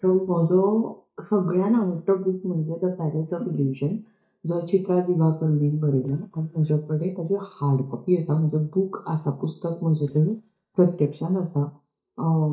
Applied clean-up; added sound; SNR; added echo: neural mask model DeepFilterNet 3.